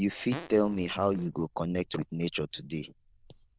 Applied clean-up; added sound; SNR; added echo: neural diffusion model UNIVERSE++.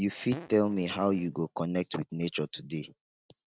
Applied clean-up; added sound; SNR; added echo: neural mask model RNNoise.